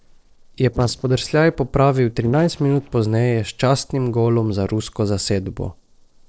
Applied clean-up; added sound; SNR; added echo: neural separator model SepFormer DNS4.